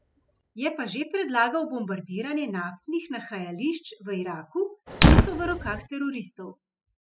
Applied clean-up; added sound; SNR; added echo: classical method spectral subtraction.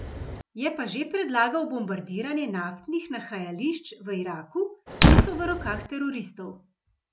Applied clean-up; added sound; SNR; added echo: none; Fire; -2 dB; none.